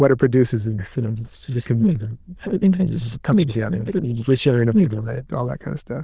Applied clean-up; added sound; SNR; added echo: neural diffusion model UNIVERSE++.